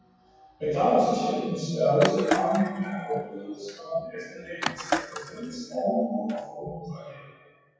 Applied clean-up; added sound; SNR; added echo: classical method WPE with log-MMSE.